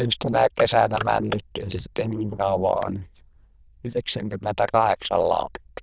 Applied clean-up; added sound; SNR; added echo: neural diffusion model UNIVERSE++.